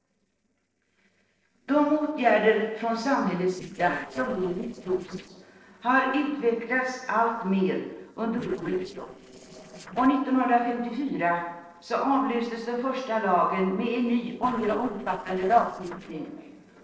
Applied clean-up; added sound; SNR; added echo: neural separator model SepFormer DNS4.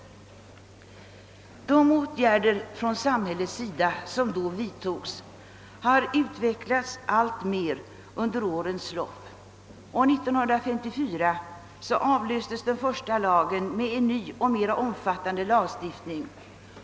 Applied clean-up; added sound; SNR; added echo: none; none; none; none.